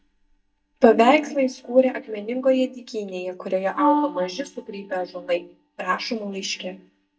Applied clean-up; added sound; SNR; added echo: neural mask model DeepFilterNet 3.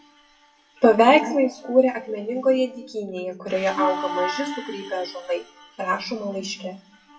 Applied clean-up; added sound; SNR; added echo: classical method WPE with log-MMSE.